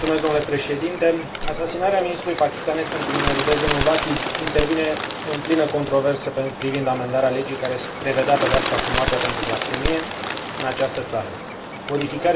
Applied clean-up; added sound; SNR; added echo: none; Bird; 4 dB; reverberation time 0.2 s.